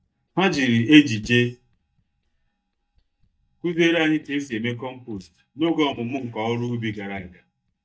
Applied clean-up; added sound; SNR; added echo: neural mask model DeepFilterNet 3.